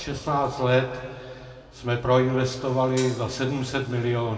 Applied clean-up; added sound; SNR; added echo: none; Hi-hat; 15 dB; reverberation time 2.2 s.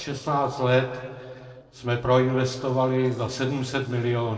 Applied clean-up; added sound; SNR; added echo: neural separator model SepFormer DNS4.